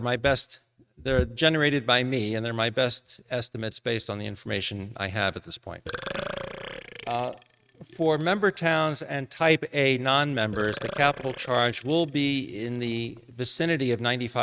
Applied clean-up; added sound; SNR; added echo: neural mask model RNNoise.